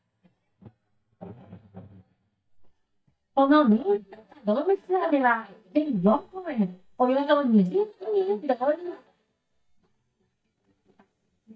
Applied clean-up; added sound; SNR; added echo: neural mask model DeepFilterNet 3.